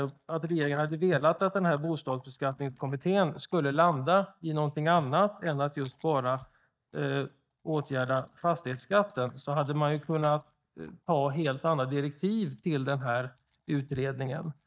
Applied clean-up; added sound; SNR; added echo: neural mask model DeepFilterNet 3.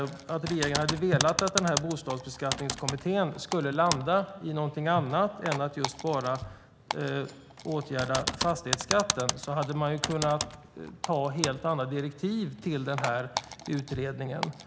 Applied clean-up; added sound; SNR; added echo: none; Typing; 7 dB; none.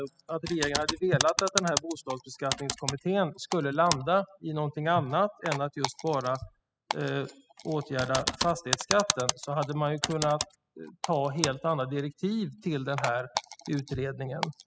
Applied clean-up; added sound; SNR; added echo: classical method spectral subtraction.